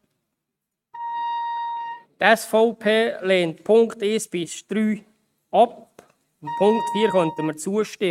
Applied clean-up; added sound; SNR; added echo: neural mask model RNNoise.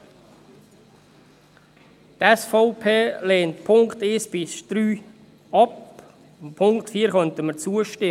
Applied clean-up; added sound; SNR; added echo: none; none; none; none.